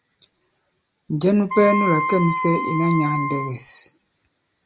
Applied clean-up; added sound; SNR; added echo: none; Wind instrument, woodwind instrument; 2 dB; none.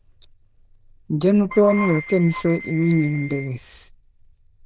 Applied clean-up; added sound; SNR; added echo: neural diffusion model UNIVERSE++.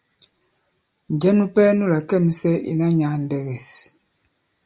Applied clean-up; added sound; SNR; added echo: none; none; none; none.